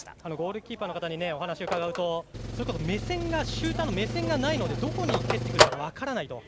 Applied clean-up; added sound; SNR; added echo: none; Engine + Telephone; -1 dB; none.